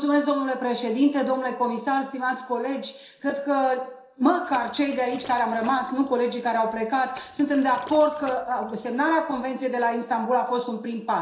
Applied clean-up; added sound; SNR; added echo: neural separator model SepFormer DNS4.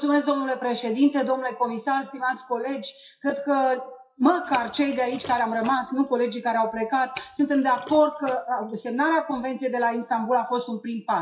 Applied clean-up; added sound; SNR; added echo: classical method WPE with log-MMSE.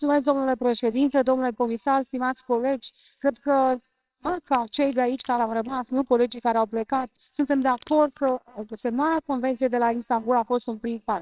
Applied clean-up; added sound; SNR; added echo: neural separator model SepFormer WHAMR!.